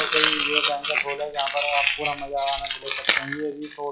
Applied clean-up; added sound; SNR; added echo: classical method log-MMSE.